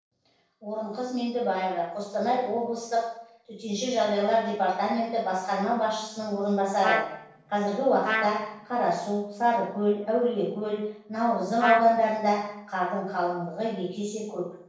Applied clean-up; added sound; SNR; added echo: neural separator model SepFormer DNS4.